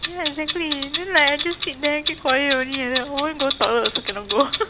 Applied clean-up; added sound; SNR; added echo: none; Clock; 5 dB; none.